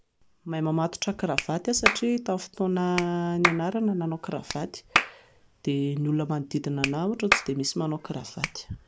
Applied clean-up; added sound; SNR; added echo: none; Clapping; 4 dB; none.